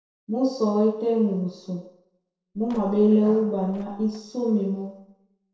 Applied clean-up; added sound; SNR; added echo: neural separator model SepFormer DNS4.